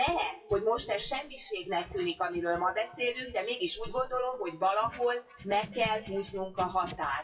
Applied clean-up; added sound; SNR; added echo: classical method WPE with log-MMSE.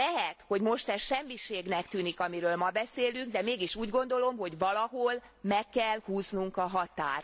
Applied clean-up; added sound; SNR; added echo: none; none; none; none.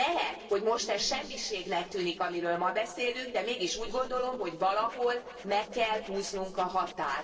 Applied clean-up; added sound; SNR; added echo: neural separator model SepFormer DNS4.